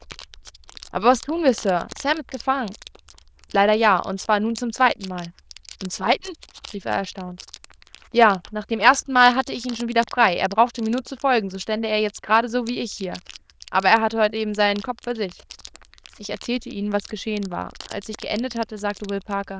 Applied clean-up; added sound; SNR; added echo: neural diffusion model UNIVERSE++.